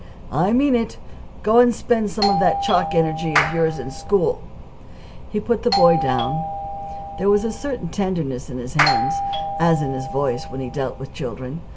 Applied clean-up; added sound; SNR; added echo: none; Clapping + Doorbell; 3 dB; none.